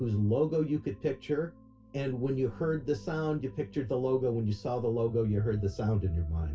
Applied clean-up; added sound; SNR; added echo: none; none; none; reverberation time 0.2 s.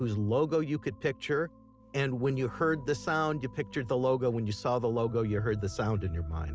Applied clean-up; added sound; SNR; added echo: none; none; none; none.